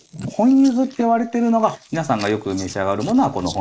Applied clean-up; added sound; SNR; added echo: neural mask model Resemble Enhance denoiser.